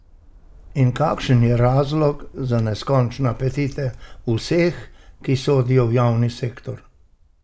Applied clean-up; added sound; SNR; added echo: none; Bird; 18 dB; none.